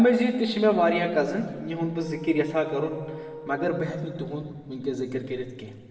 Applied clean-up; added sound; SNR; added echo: none; Wind instrument, woodwind instrument; 16 dB; reverberation time 1.9 s.